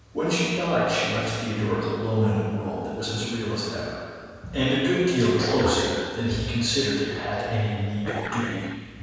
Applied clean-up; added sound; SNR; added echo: none; Dog; 7 dB; reverberation time 1.9 s.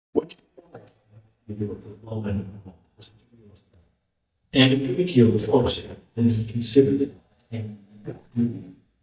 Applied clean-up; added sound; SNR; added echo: neural mask model DeepFilterNet 3.